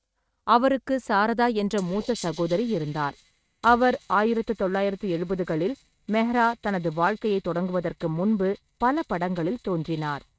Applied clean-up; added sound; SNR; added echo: neural mask model RNNoise.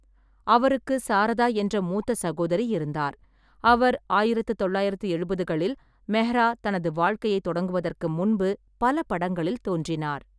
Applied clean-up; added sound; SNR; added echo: none; none; none; none.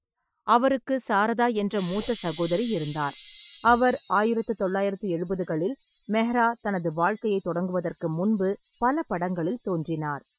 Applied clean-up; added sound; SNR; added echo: classical method Wiener filter.